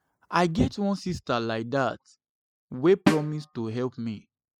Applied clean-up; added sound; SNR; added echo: classical method spectral subtraction.